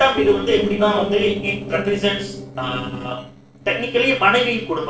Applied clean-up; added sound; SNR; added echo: neural separator model SepFormer DNS4.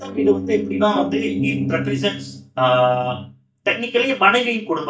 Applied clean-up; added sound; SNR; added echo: neural mask model DeepFilterNet 3.